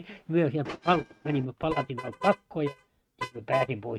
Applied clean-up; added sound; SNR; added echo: neural mask model RNNoise.